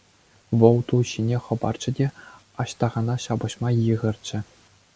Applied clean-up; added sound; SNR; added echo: none; none; none; none.